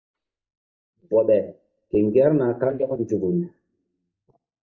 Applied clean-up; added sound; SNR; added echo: neural mask model DeepFilterNet 3.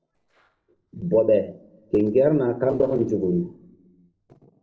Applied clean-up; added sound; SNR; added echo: neural separator model SepFormer DNS4.